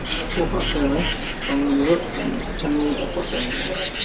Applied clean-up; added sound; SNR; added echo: none; Bird; 1 dB; reverberation time 0.2 s.